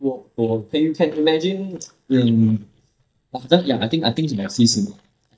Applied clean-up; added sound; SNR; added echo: neural mask model DeepFilterNet 3.